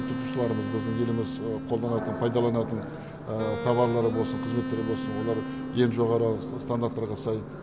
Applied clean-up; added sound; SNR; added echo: none; Wind instrument, woodwind instrument; 7 dB; none.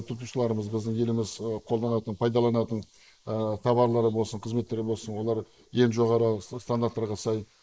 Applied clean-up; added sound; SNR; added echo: neural mask model Resemble Enhance denoiser.